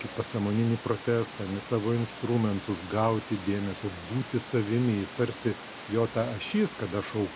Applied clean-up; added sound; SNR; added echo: none; Water; 13 dB; none.